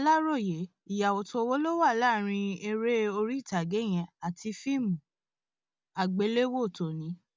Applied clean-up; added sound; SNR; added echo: none; none; none; none.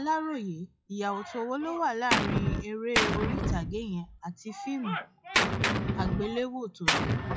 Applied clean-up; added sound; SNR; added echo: classical method log-MMSE.